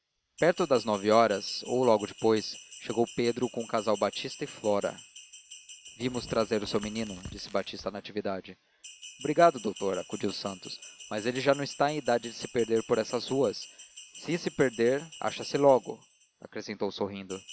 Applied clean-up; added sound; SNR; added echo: none; Tearing + Bell; 18 dB; none.